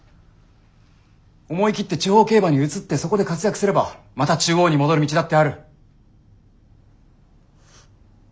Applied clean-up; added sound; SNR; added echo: none; none; none; none.